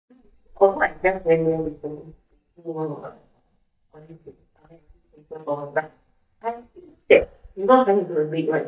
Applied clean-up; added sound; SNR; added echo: neural mask model DeepFilterNet 3.